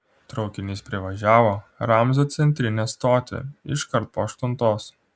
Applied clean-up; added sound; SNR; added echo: none; none; none; none.